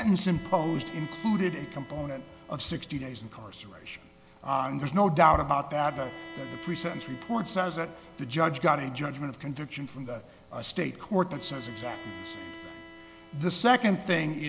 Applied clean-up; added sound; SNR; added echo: none; Bowed string instrument; 18 dB; none.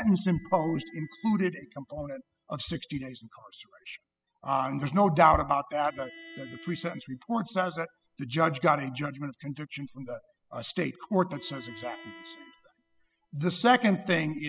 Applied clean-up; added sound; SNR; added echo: classical method spectral subtraction.